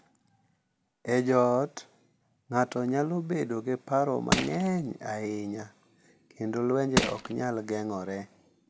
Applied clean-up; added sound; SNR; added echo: none; Crushing; 0 dB; none.